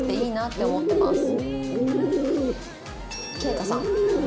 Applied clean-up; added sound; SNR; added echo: none; Bird; -5 dB; none.